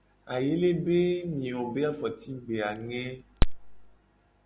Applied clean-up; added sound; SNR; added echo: none; Crack; -2 dB; none.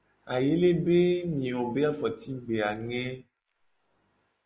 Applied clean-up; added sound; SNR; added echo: neural mask model Resemble Enhance denoiser.